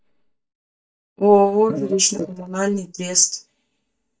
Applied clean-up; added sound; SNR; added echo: neural mask model DeepFilterNet 3.